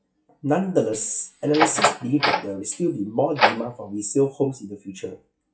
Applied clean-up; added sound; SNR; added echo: classical method WPE with log-MMSE.